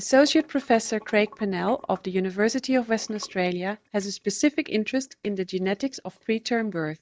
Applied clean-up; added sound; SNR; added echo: neural mask model DeepFilterNet 3.